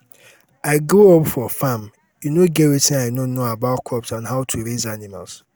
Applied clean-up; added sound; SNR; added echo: none; none; none; none.